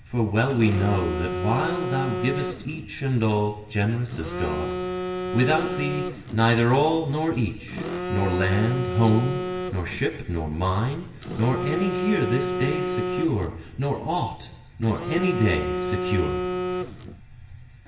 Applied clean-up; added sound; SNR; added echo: none; Telephone; 5 dB; reverberation time 1.0 s.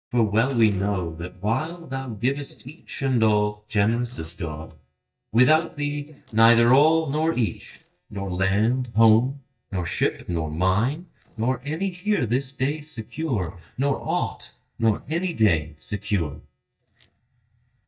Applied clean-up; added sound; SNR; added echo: neural mask model DeepFilterNet 3.